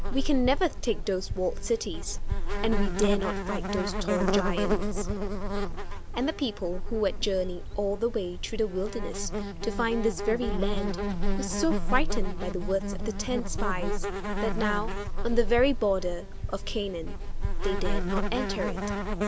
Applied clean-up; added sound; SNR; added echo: none; Insect; -3 dB; none.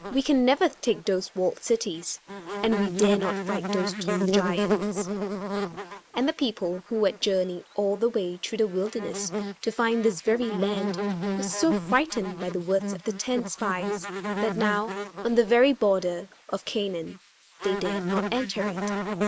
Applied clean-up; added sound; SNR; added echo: neural mask model Resemble Enhance denoiser.